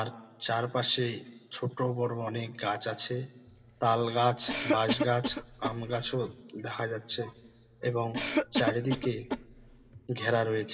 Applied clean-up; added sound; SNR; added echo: none; Cough; 4 dB; reverberation time 1.6 s.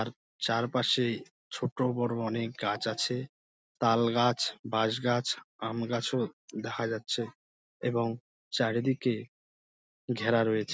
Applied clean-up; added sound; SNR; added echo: none; none; none; none.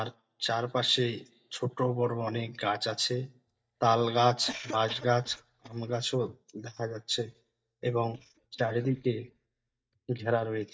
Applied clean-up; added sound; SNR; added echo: neural mask model DeepFilterNet 3.